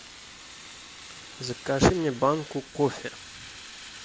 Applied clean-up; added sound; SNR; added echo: none; Fire; 15 dB; none.